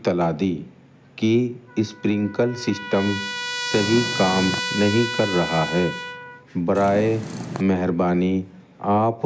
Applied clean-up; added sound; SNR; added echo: none; Trumpet + Purr; 9 dB; none.